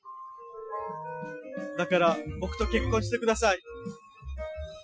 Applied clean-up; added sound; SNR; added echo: classical method Wiener filter.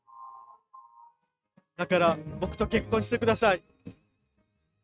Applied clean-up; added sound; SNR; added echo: neural mask model RNNoise.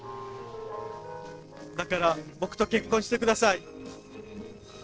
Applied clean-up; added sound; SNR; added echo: neural separator model SepFormer DNS4.